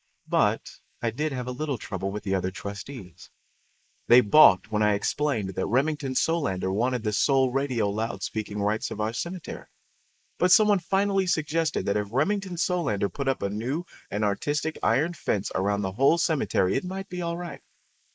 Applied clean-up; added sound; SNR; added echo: neural mask model Resemble Enhance denoiser.